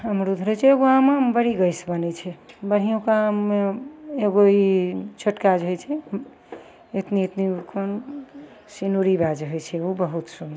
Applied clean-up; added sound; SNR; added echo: none; none; none; none.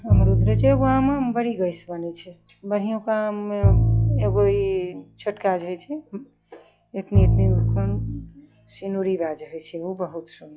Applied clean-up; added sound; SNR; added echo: classical method log-MMSE.